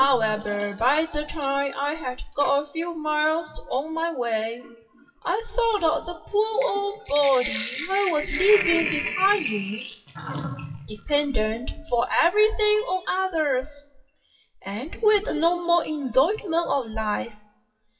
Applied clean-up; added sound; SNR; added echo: classical method WPE with log-MMSE.